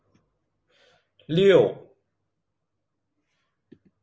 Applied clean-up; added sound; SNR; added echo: none; none; none; none.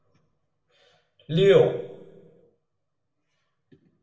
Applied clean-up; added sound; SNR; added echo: none; none; none; reverberation time 0.7 s.